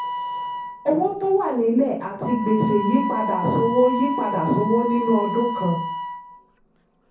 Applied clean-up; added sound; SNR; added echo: none; Wind instrument, woodwind instrument; 6 dB; reverberation time 0.6 s.